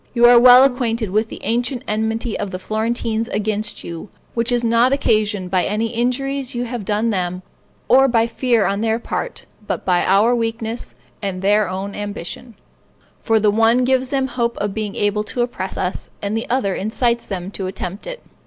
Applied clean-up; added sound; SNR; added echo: none; Bowed string instrument; 16 dB; none.